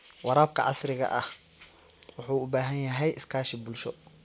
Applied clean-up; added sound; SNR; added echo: none; none; none; none.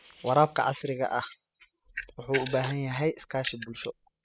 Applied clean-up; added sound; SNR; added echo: classical method spectral subtraction.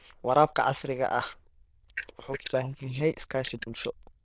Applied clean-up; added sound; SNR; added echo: neural diffusion model UNIVERSE++.